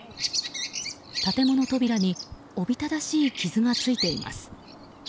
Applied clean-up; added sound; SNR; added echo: none; Bird vocalization, bird call, bird song; 7 dB; none.